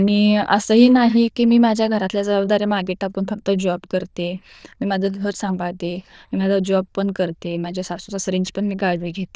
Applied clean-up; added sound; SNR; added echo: neural diffusion model UNIVERSE++.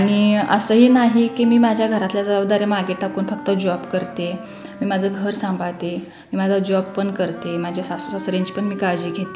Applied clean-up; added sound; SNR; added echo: none; Wind instrument, woodwind instrument; 16 dB; none.